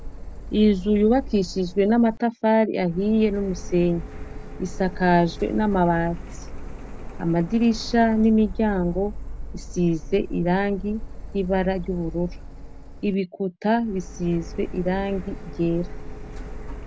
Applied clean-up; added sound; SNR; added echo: none; Printer; 11 dB; none.